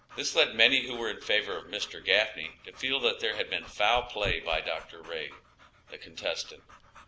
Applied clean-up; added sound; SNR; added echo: none; Dog / Breathing; 18 dB; none.